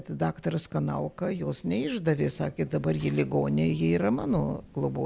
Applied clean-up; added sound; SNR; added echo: none; none; none; none.